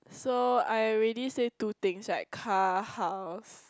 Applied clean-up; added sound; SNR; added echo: none; none; none; none.